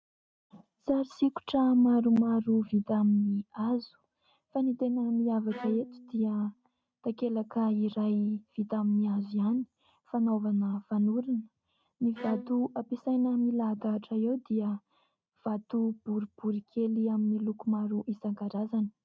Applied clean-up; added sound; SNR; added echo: neural mask model RNNoise.